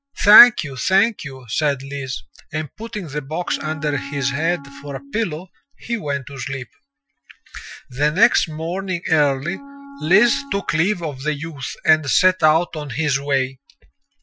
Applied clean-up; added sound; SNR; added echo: classical method Wiener filter.